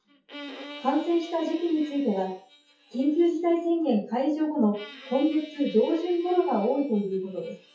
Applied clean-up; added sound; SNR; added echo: classical method WPE with log-MMSE.